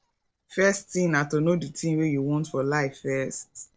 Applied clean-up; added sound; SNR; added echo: neural separator model SepFormer DNS4.